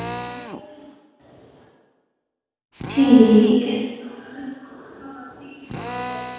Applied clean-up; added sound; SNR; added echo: none; Drill; 14 dB; reverberation time 1.2 s.